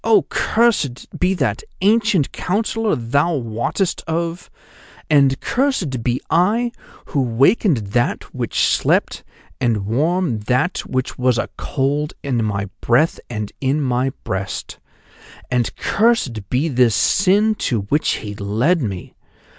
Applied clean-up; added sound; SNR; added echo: none; none; none; none.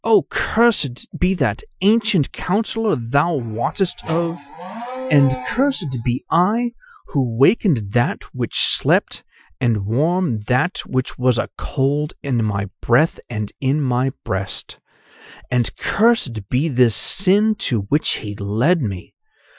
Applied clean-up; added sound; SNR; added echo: classical method Wiener filter.